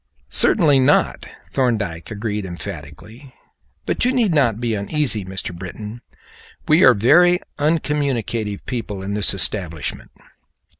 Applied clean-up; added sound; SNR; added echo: none; none; none; none.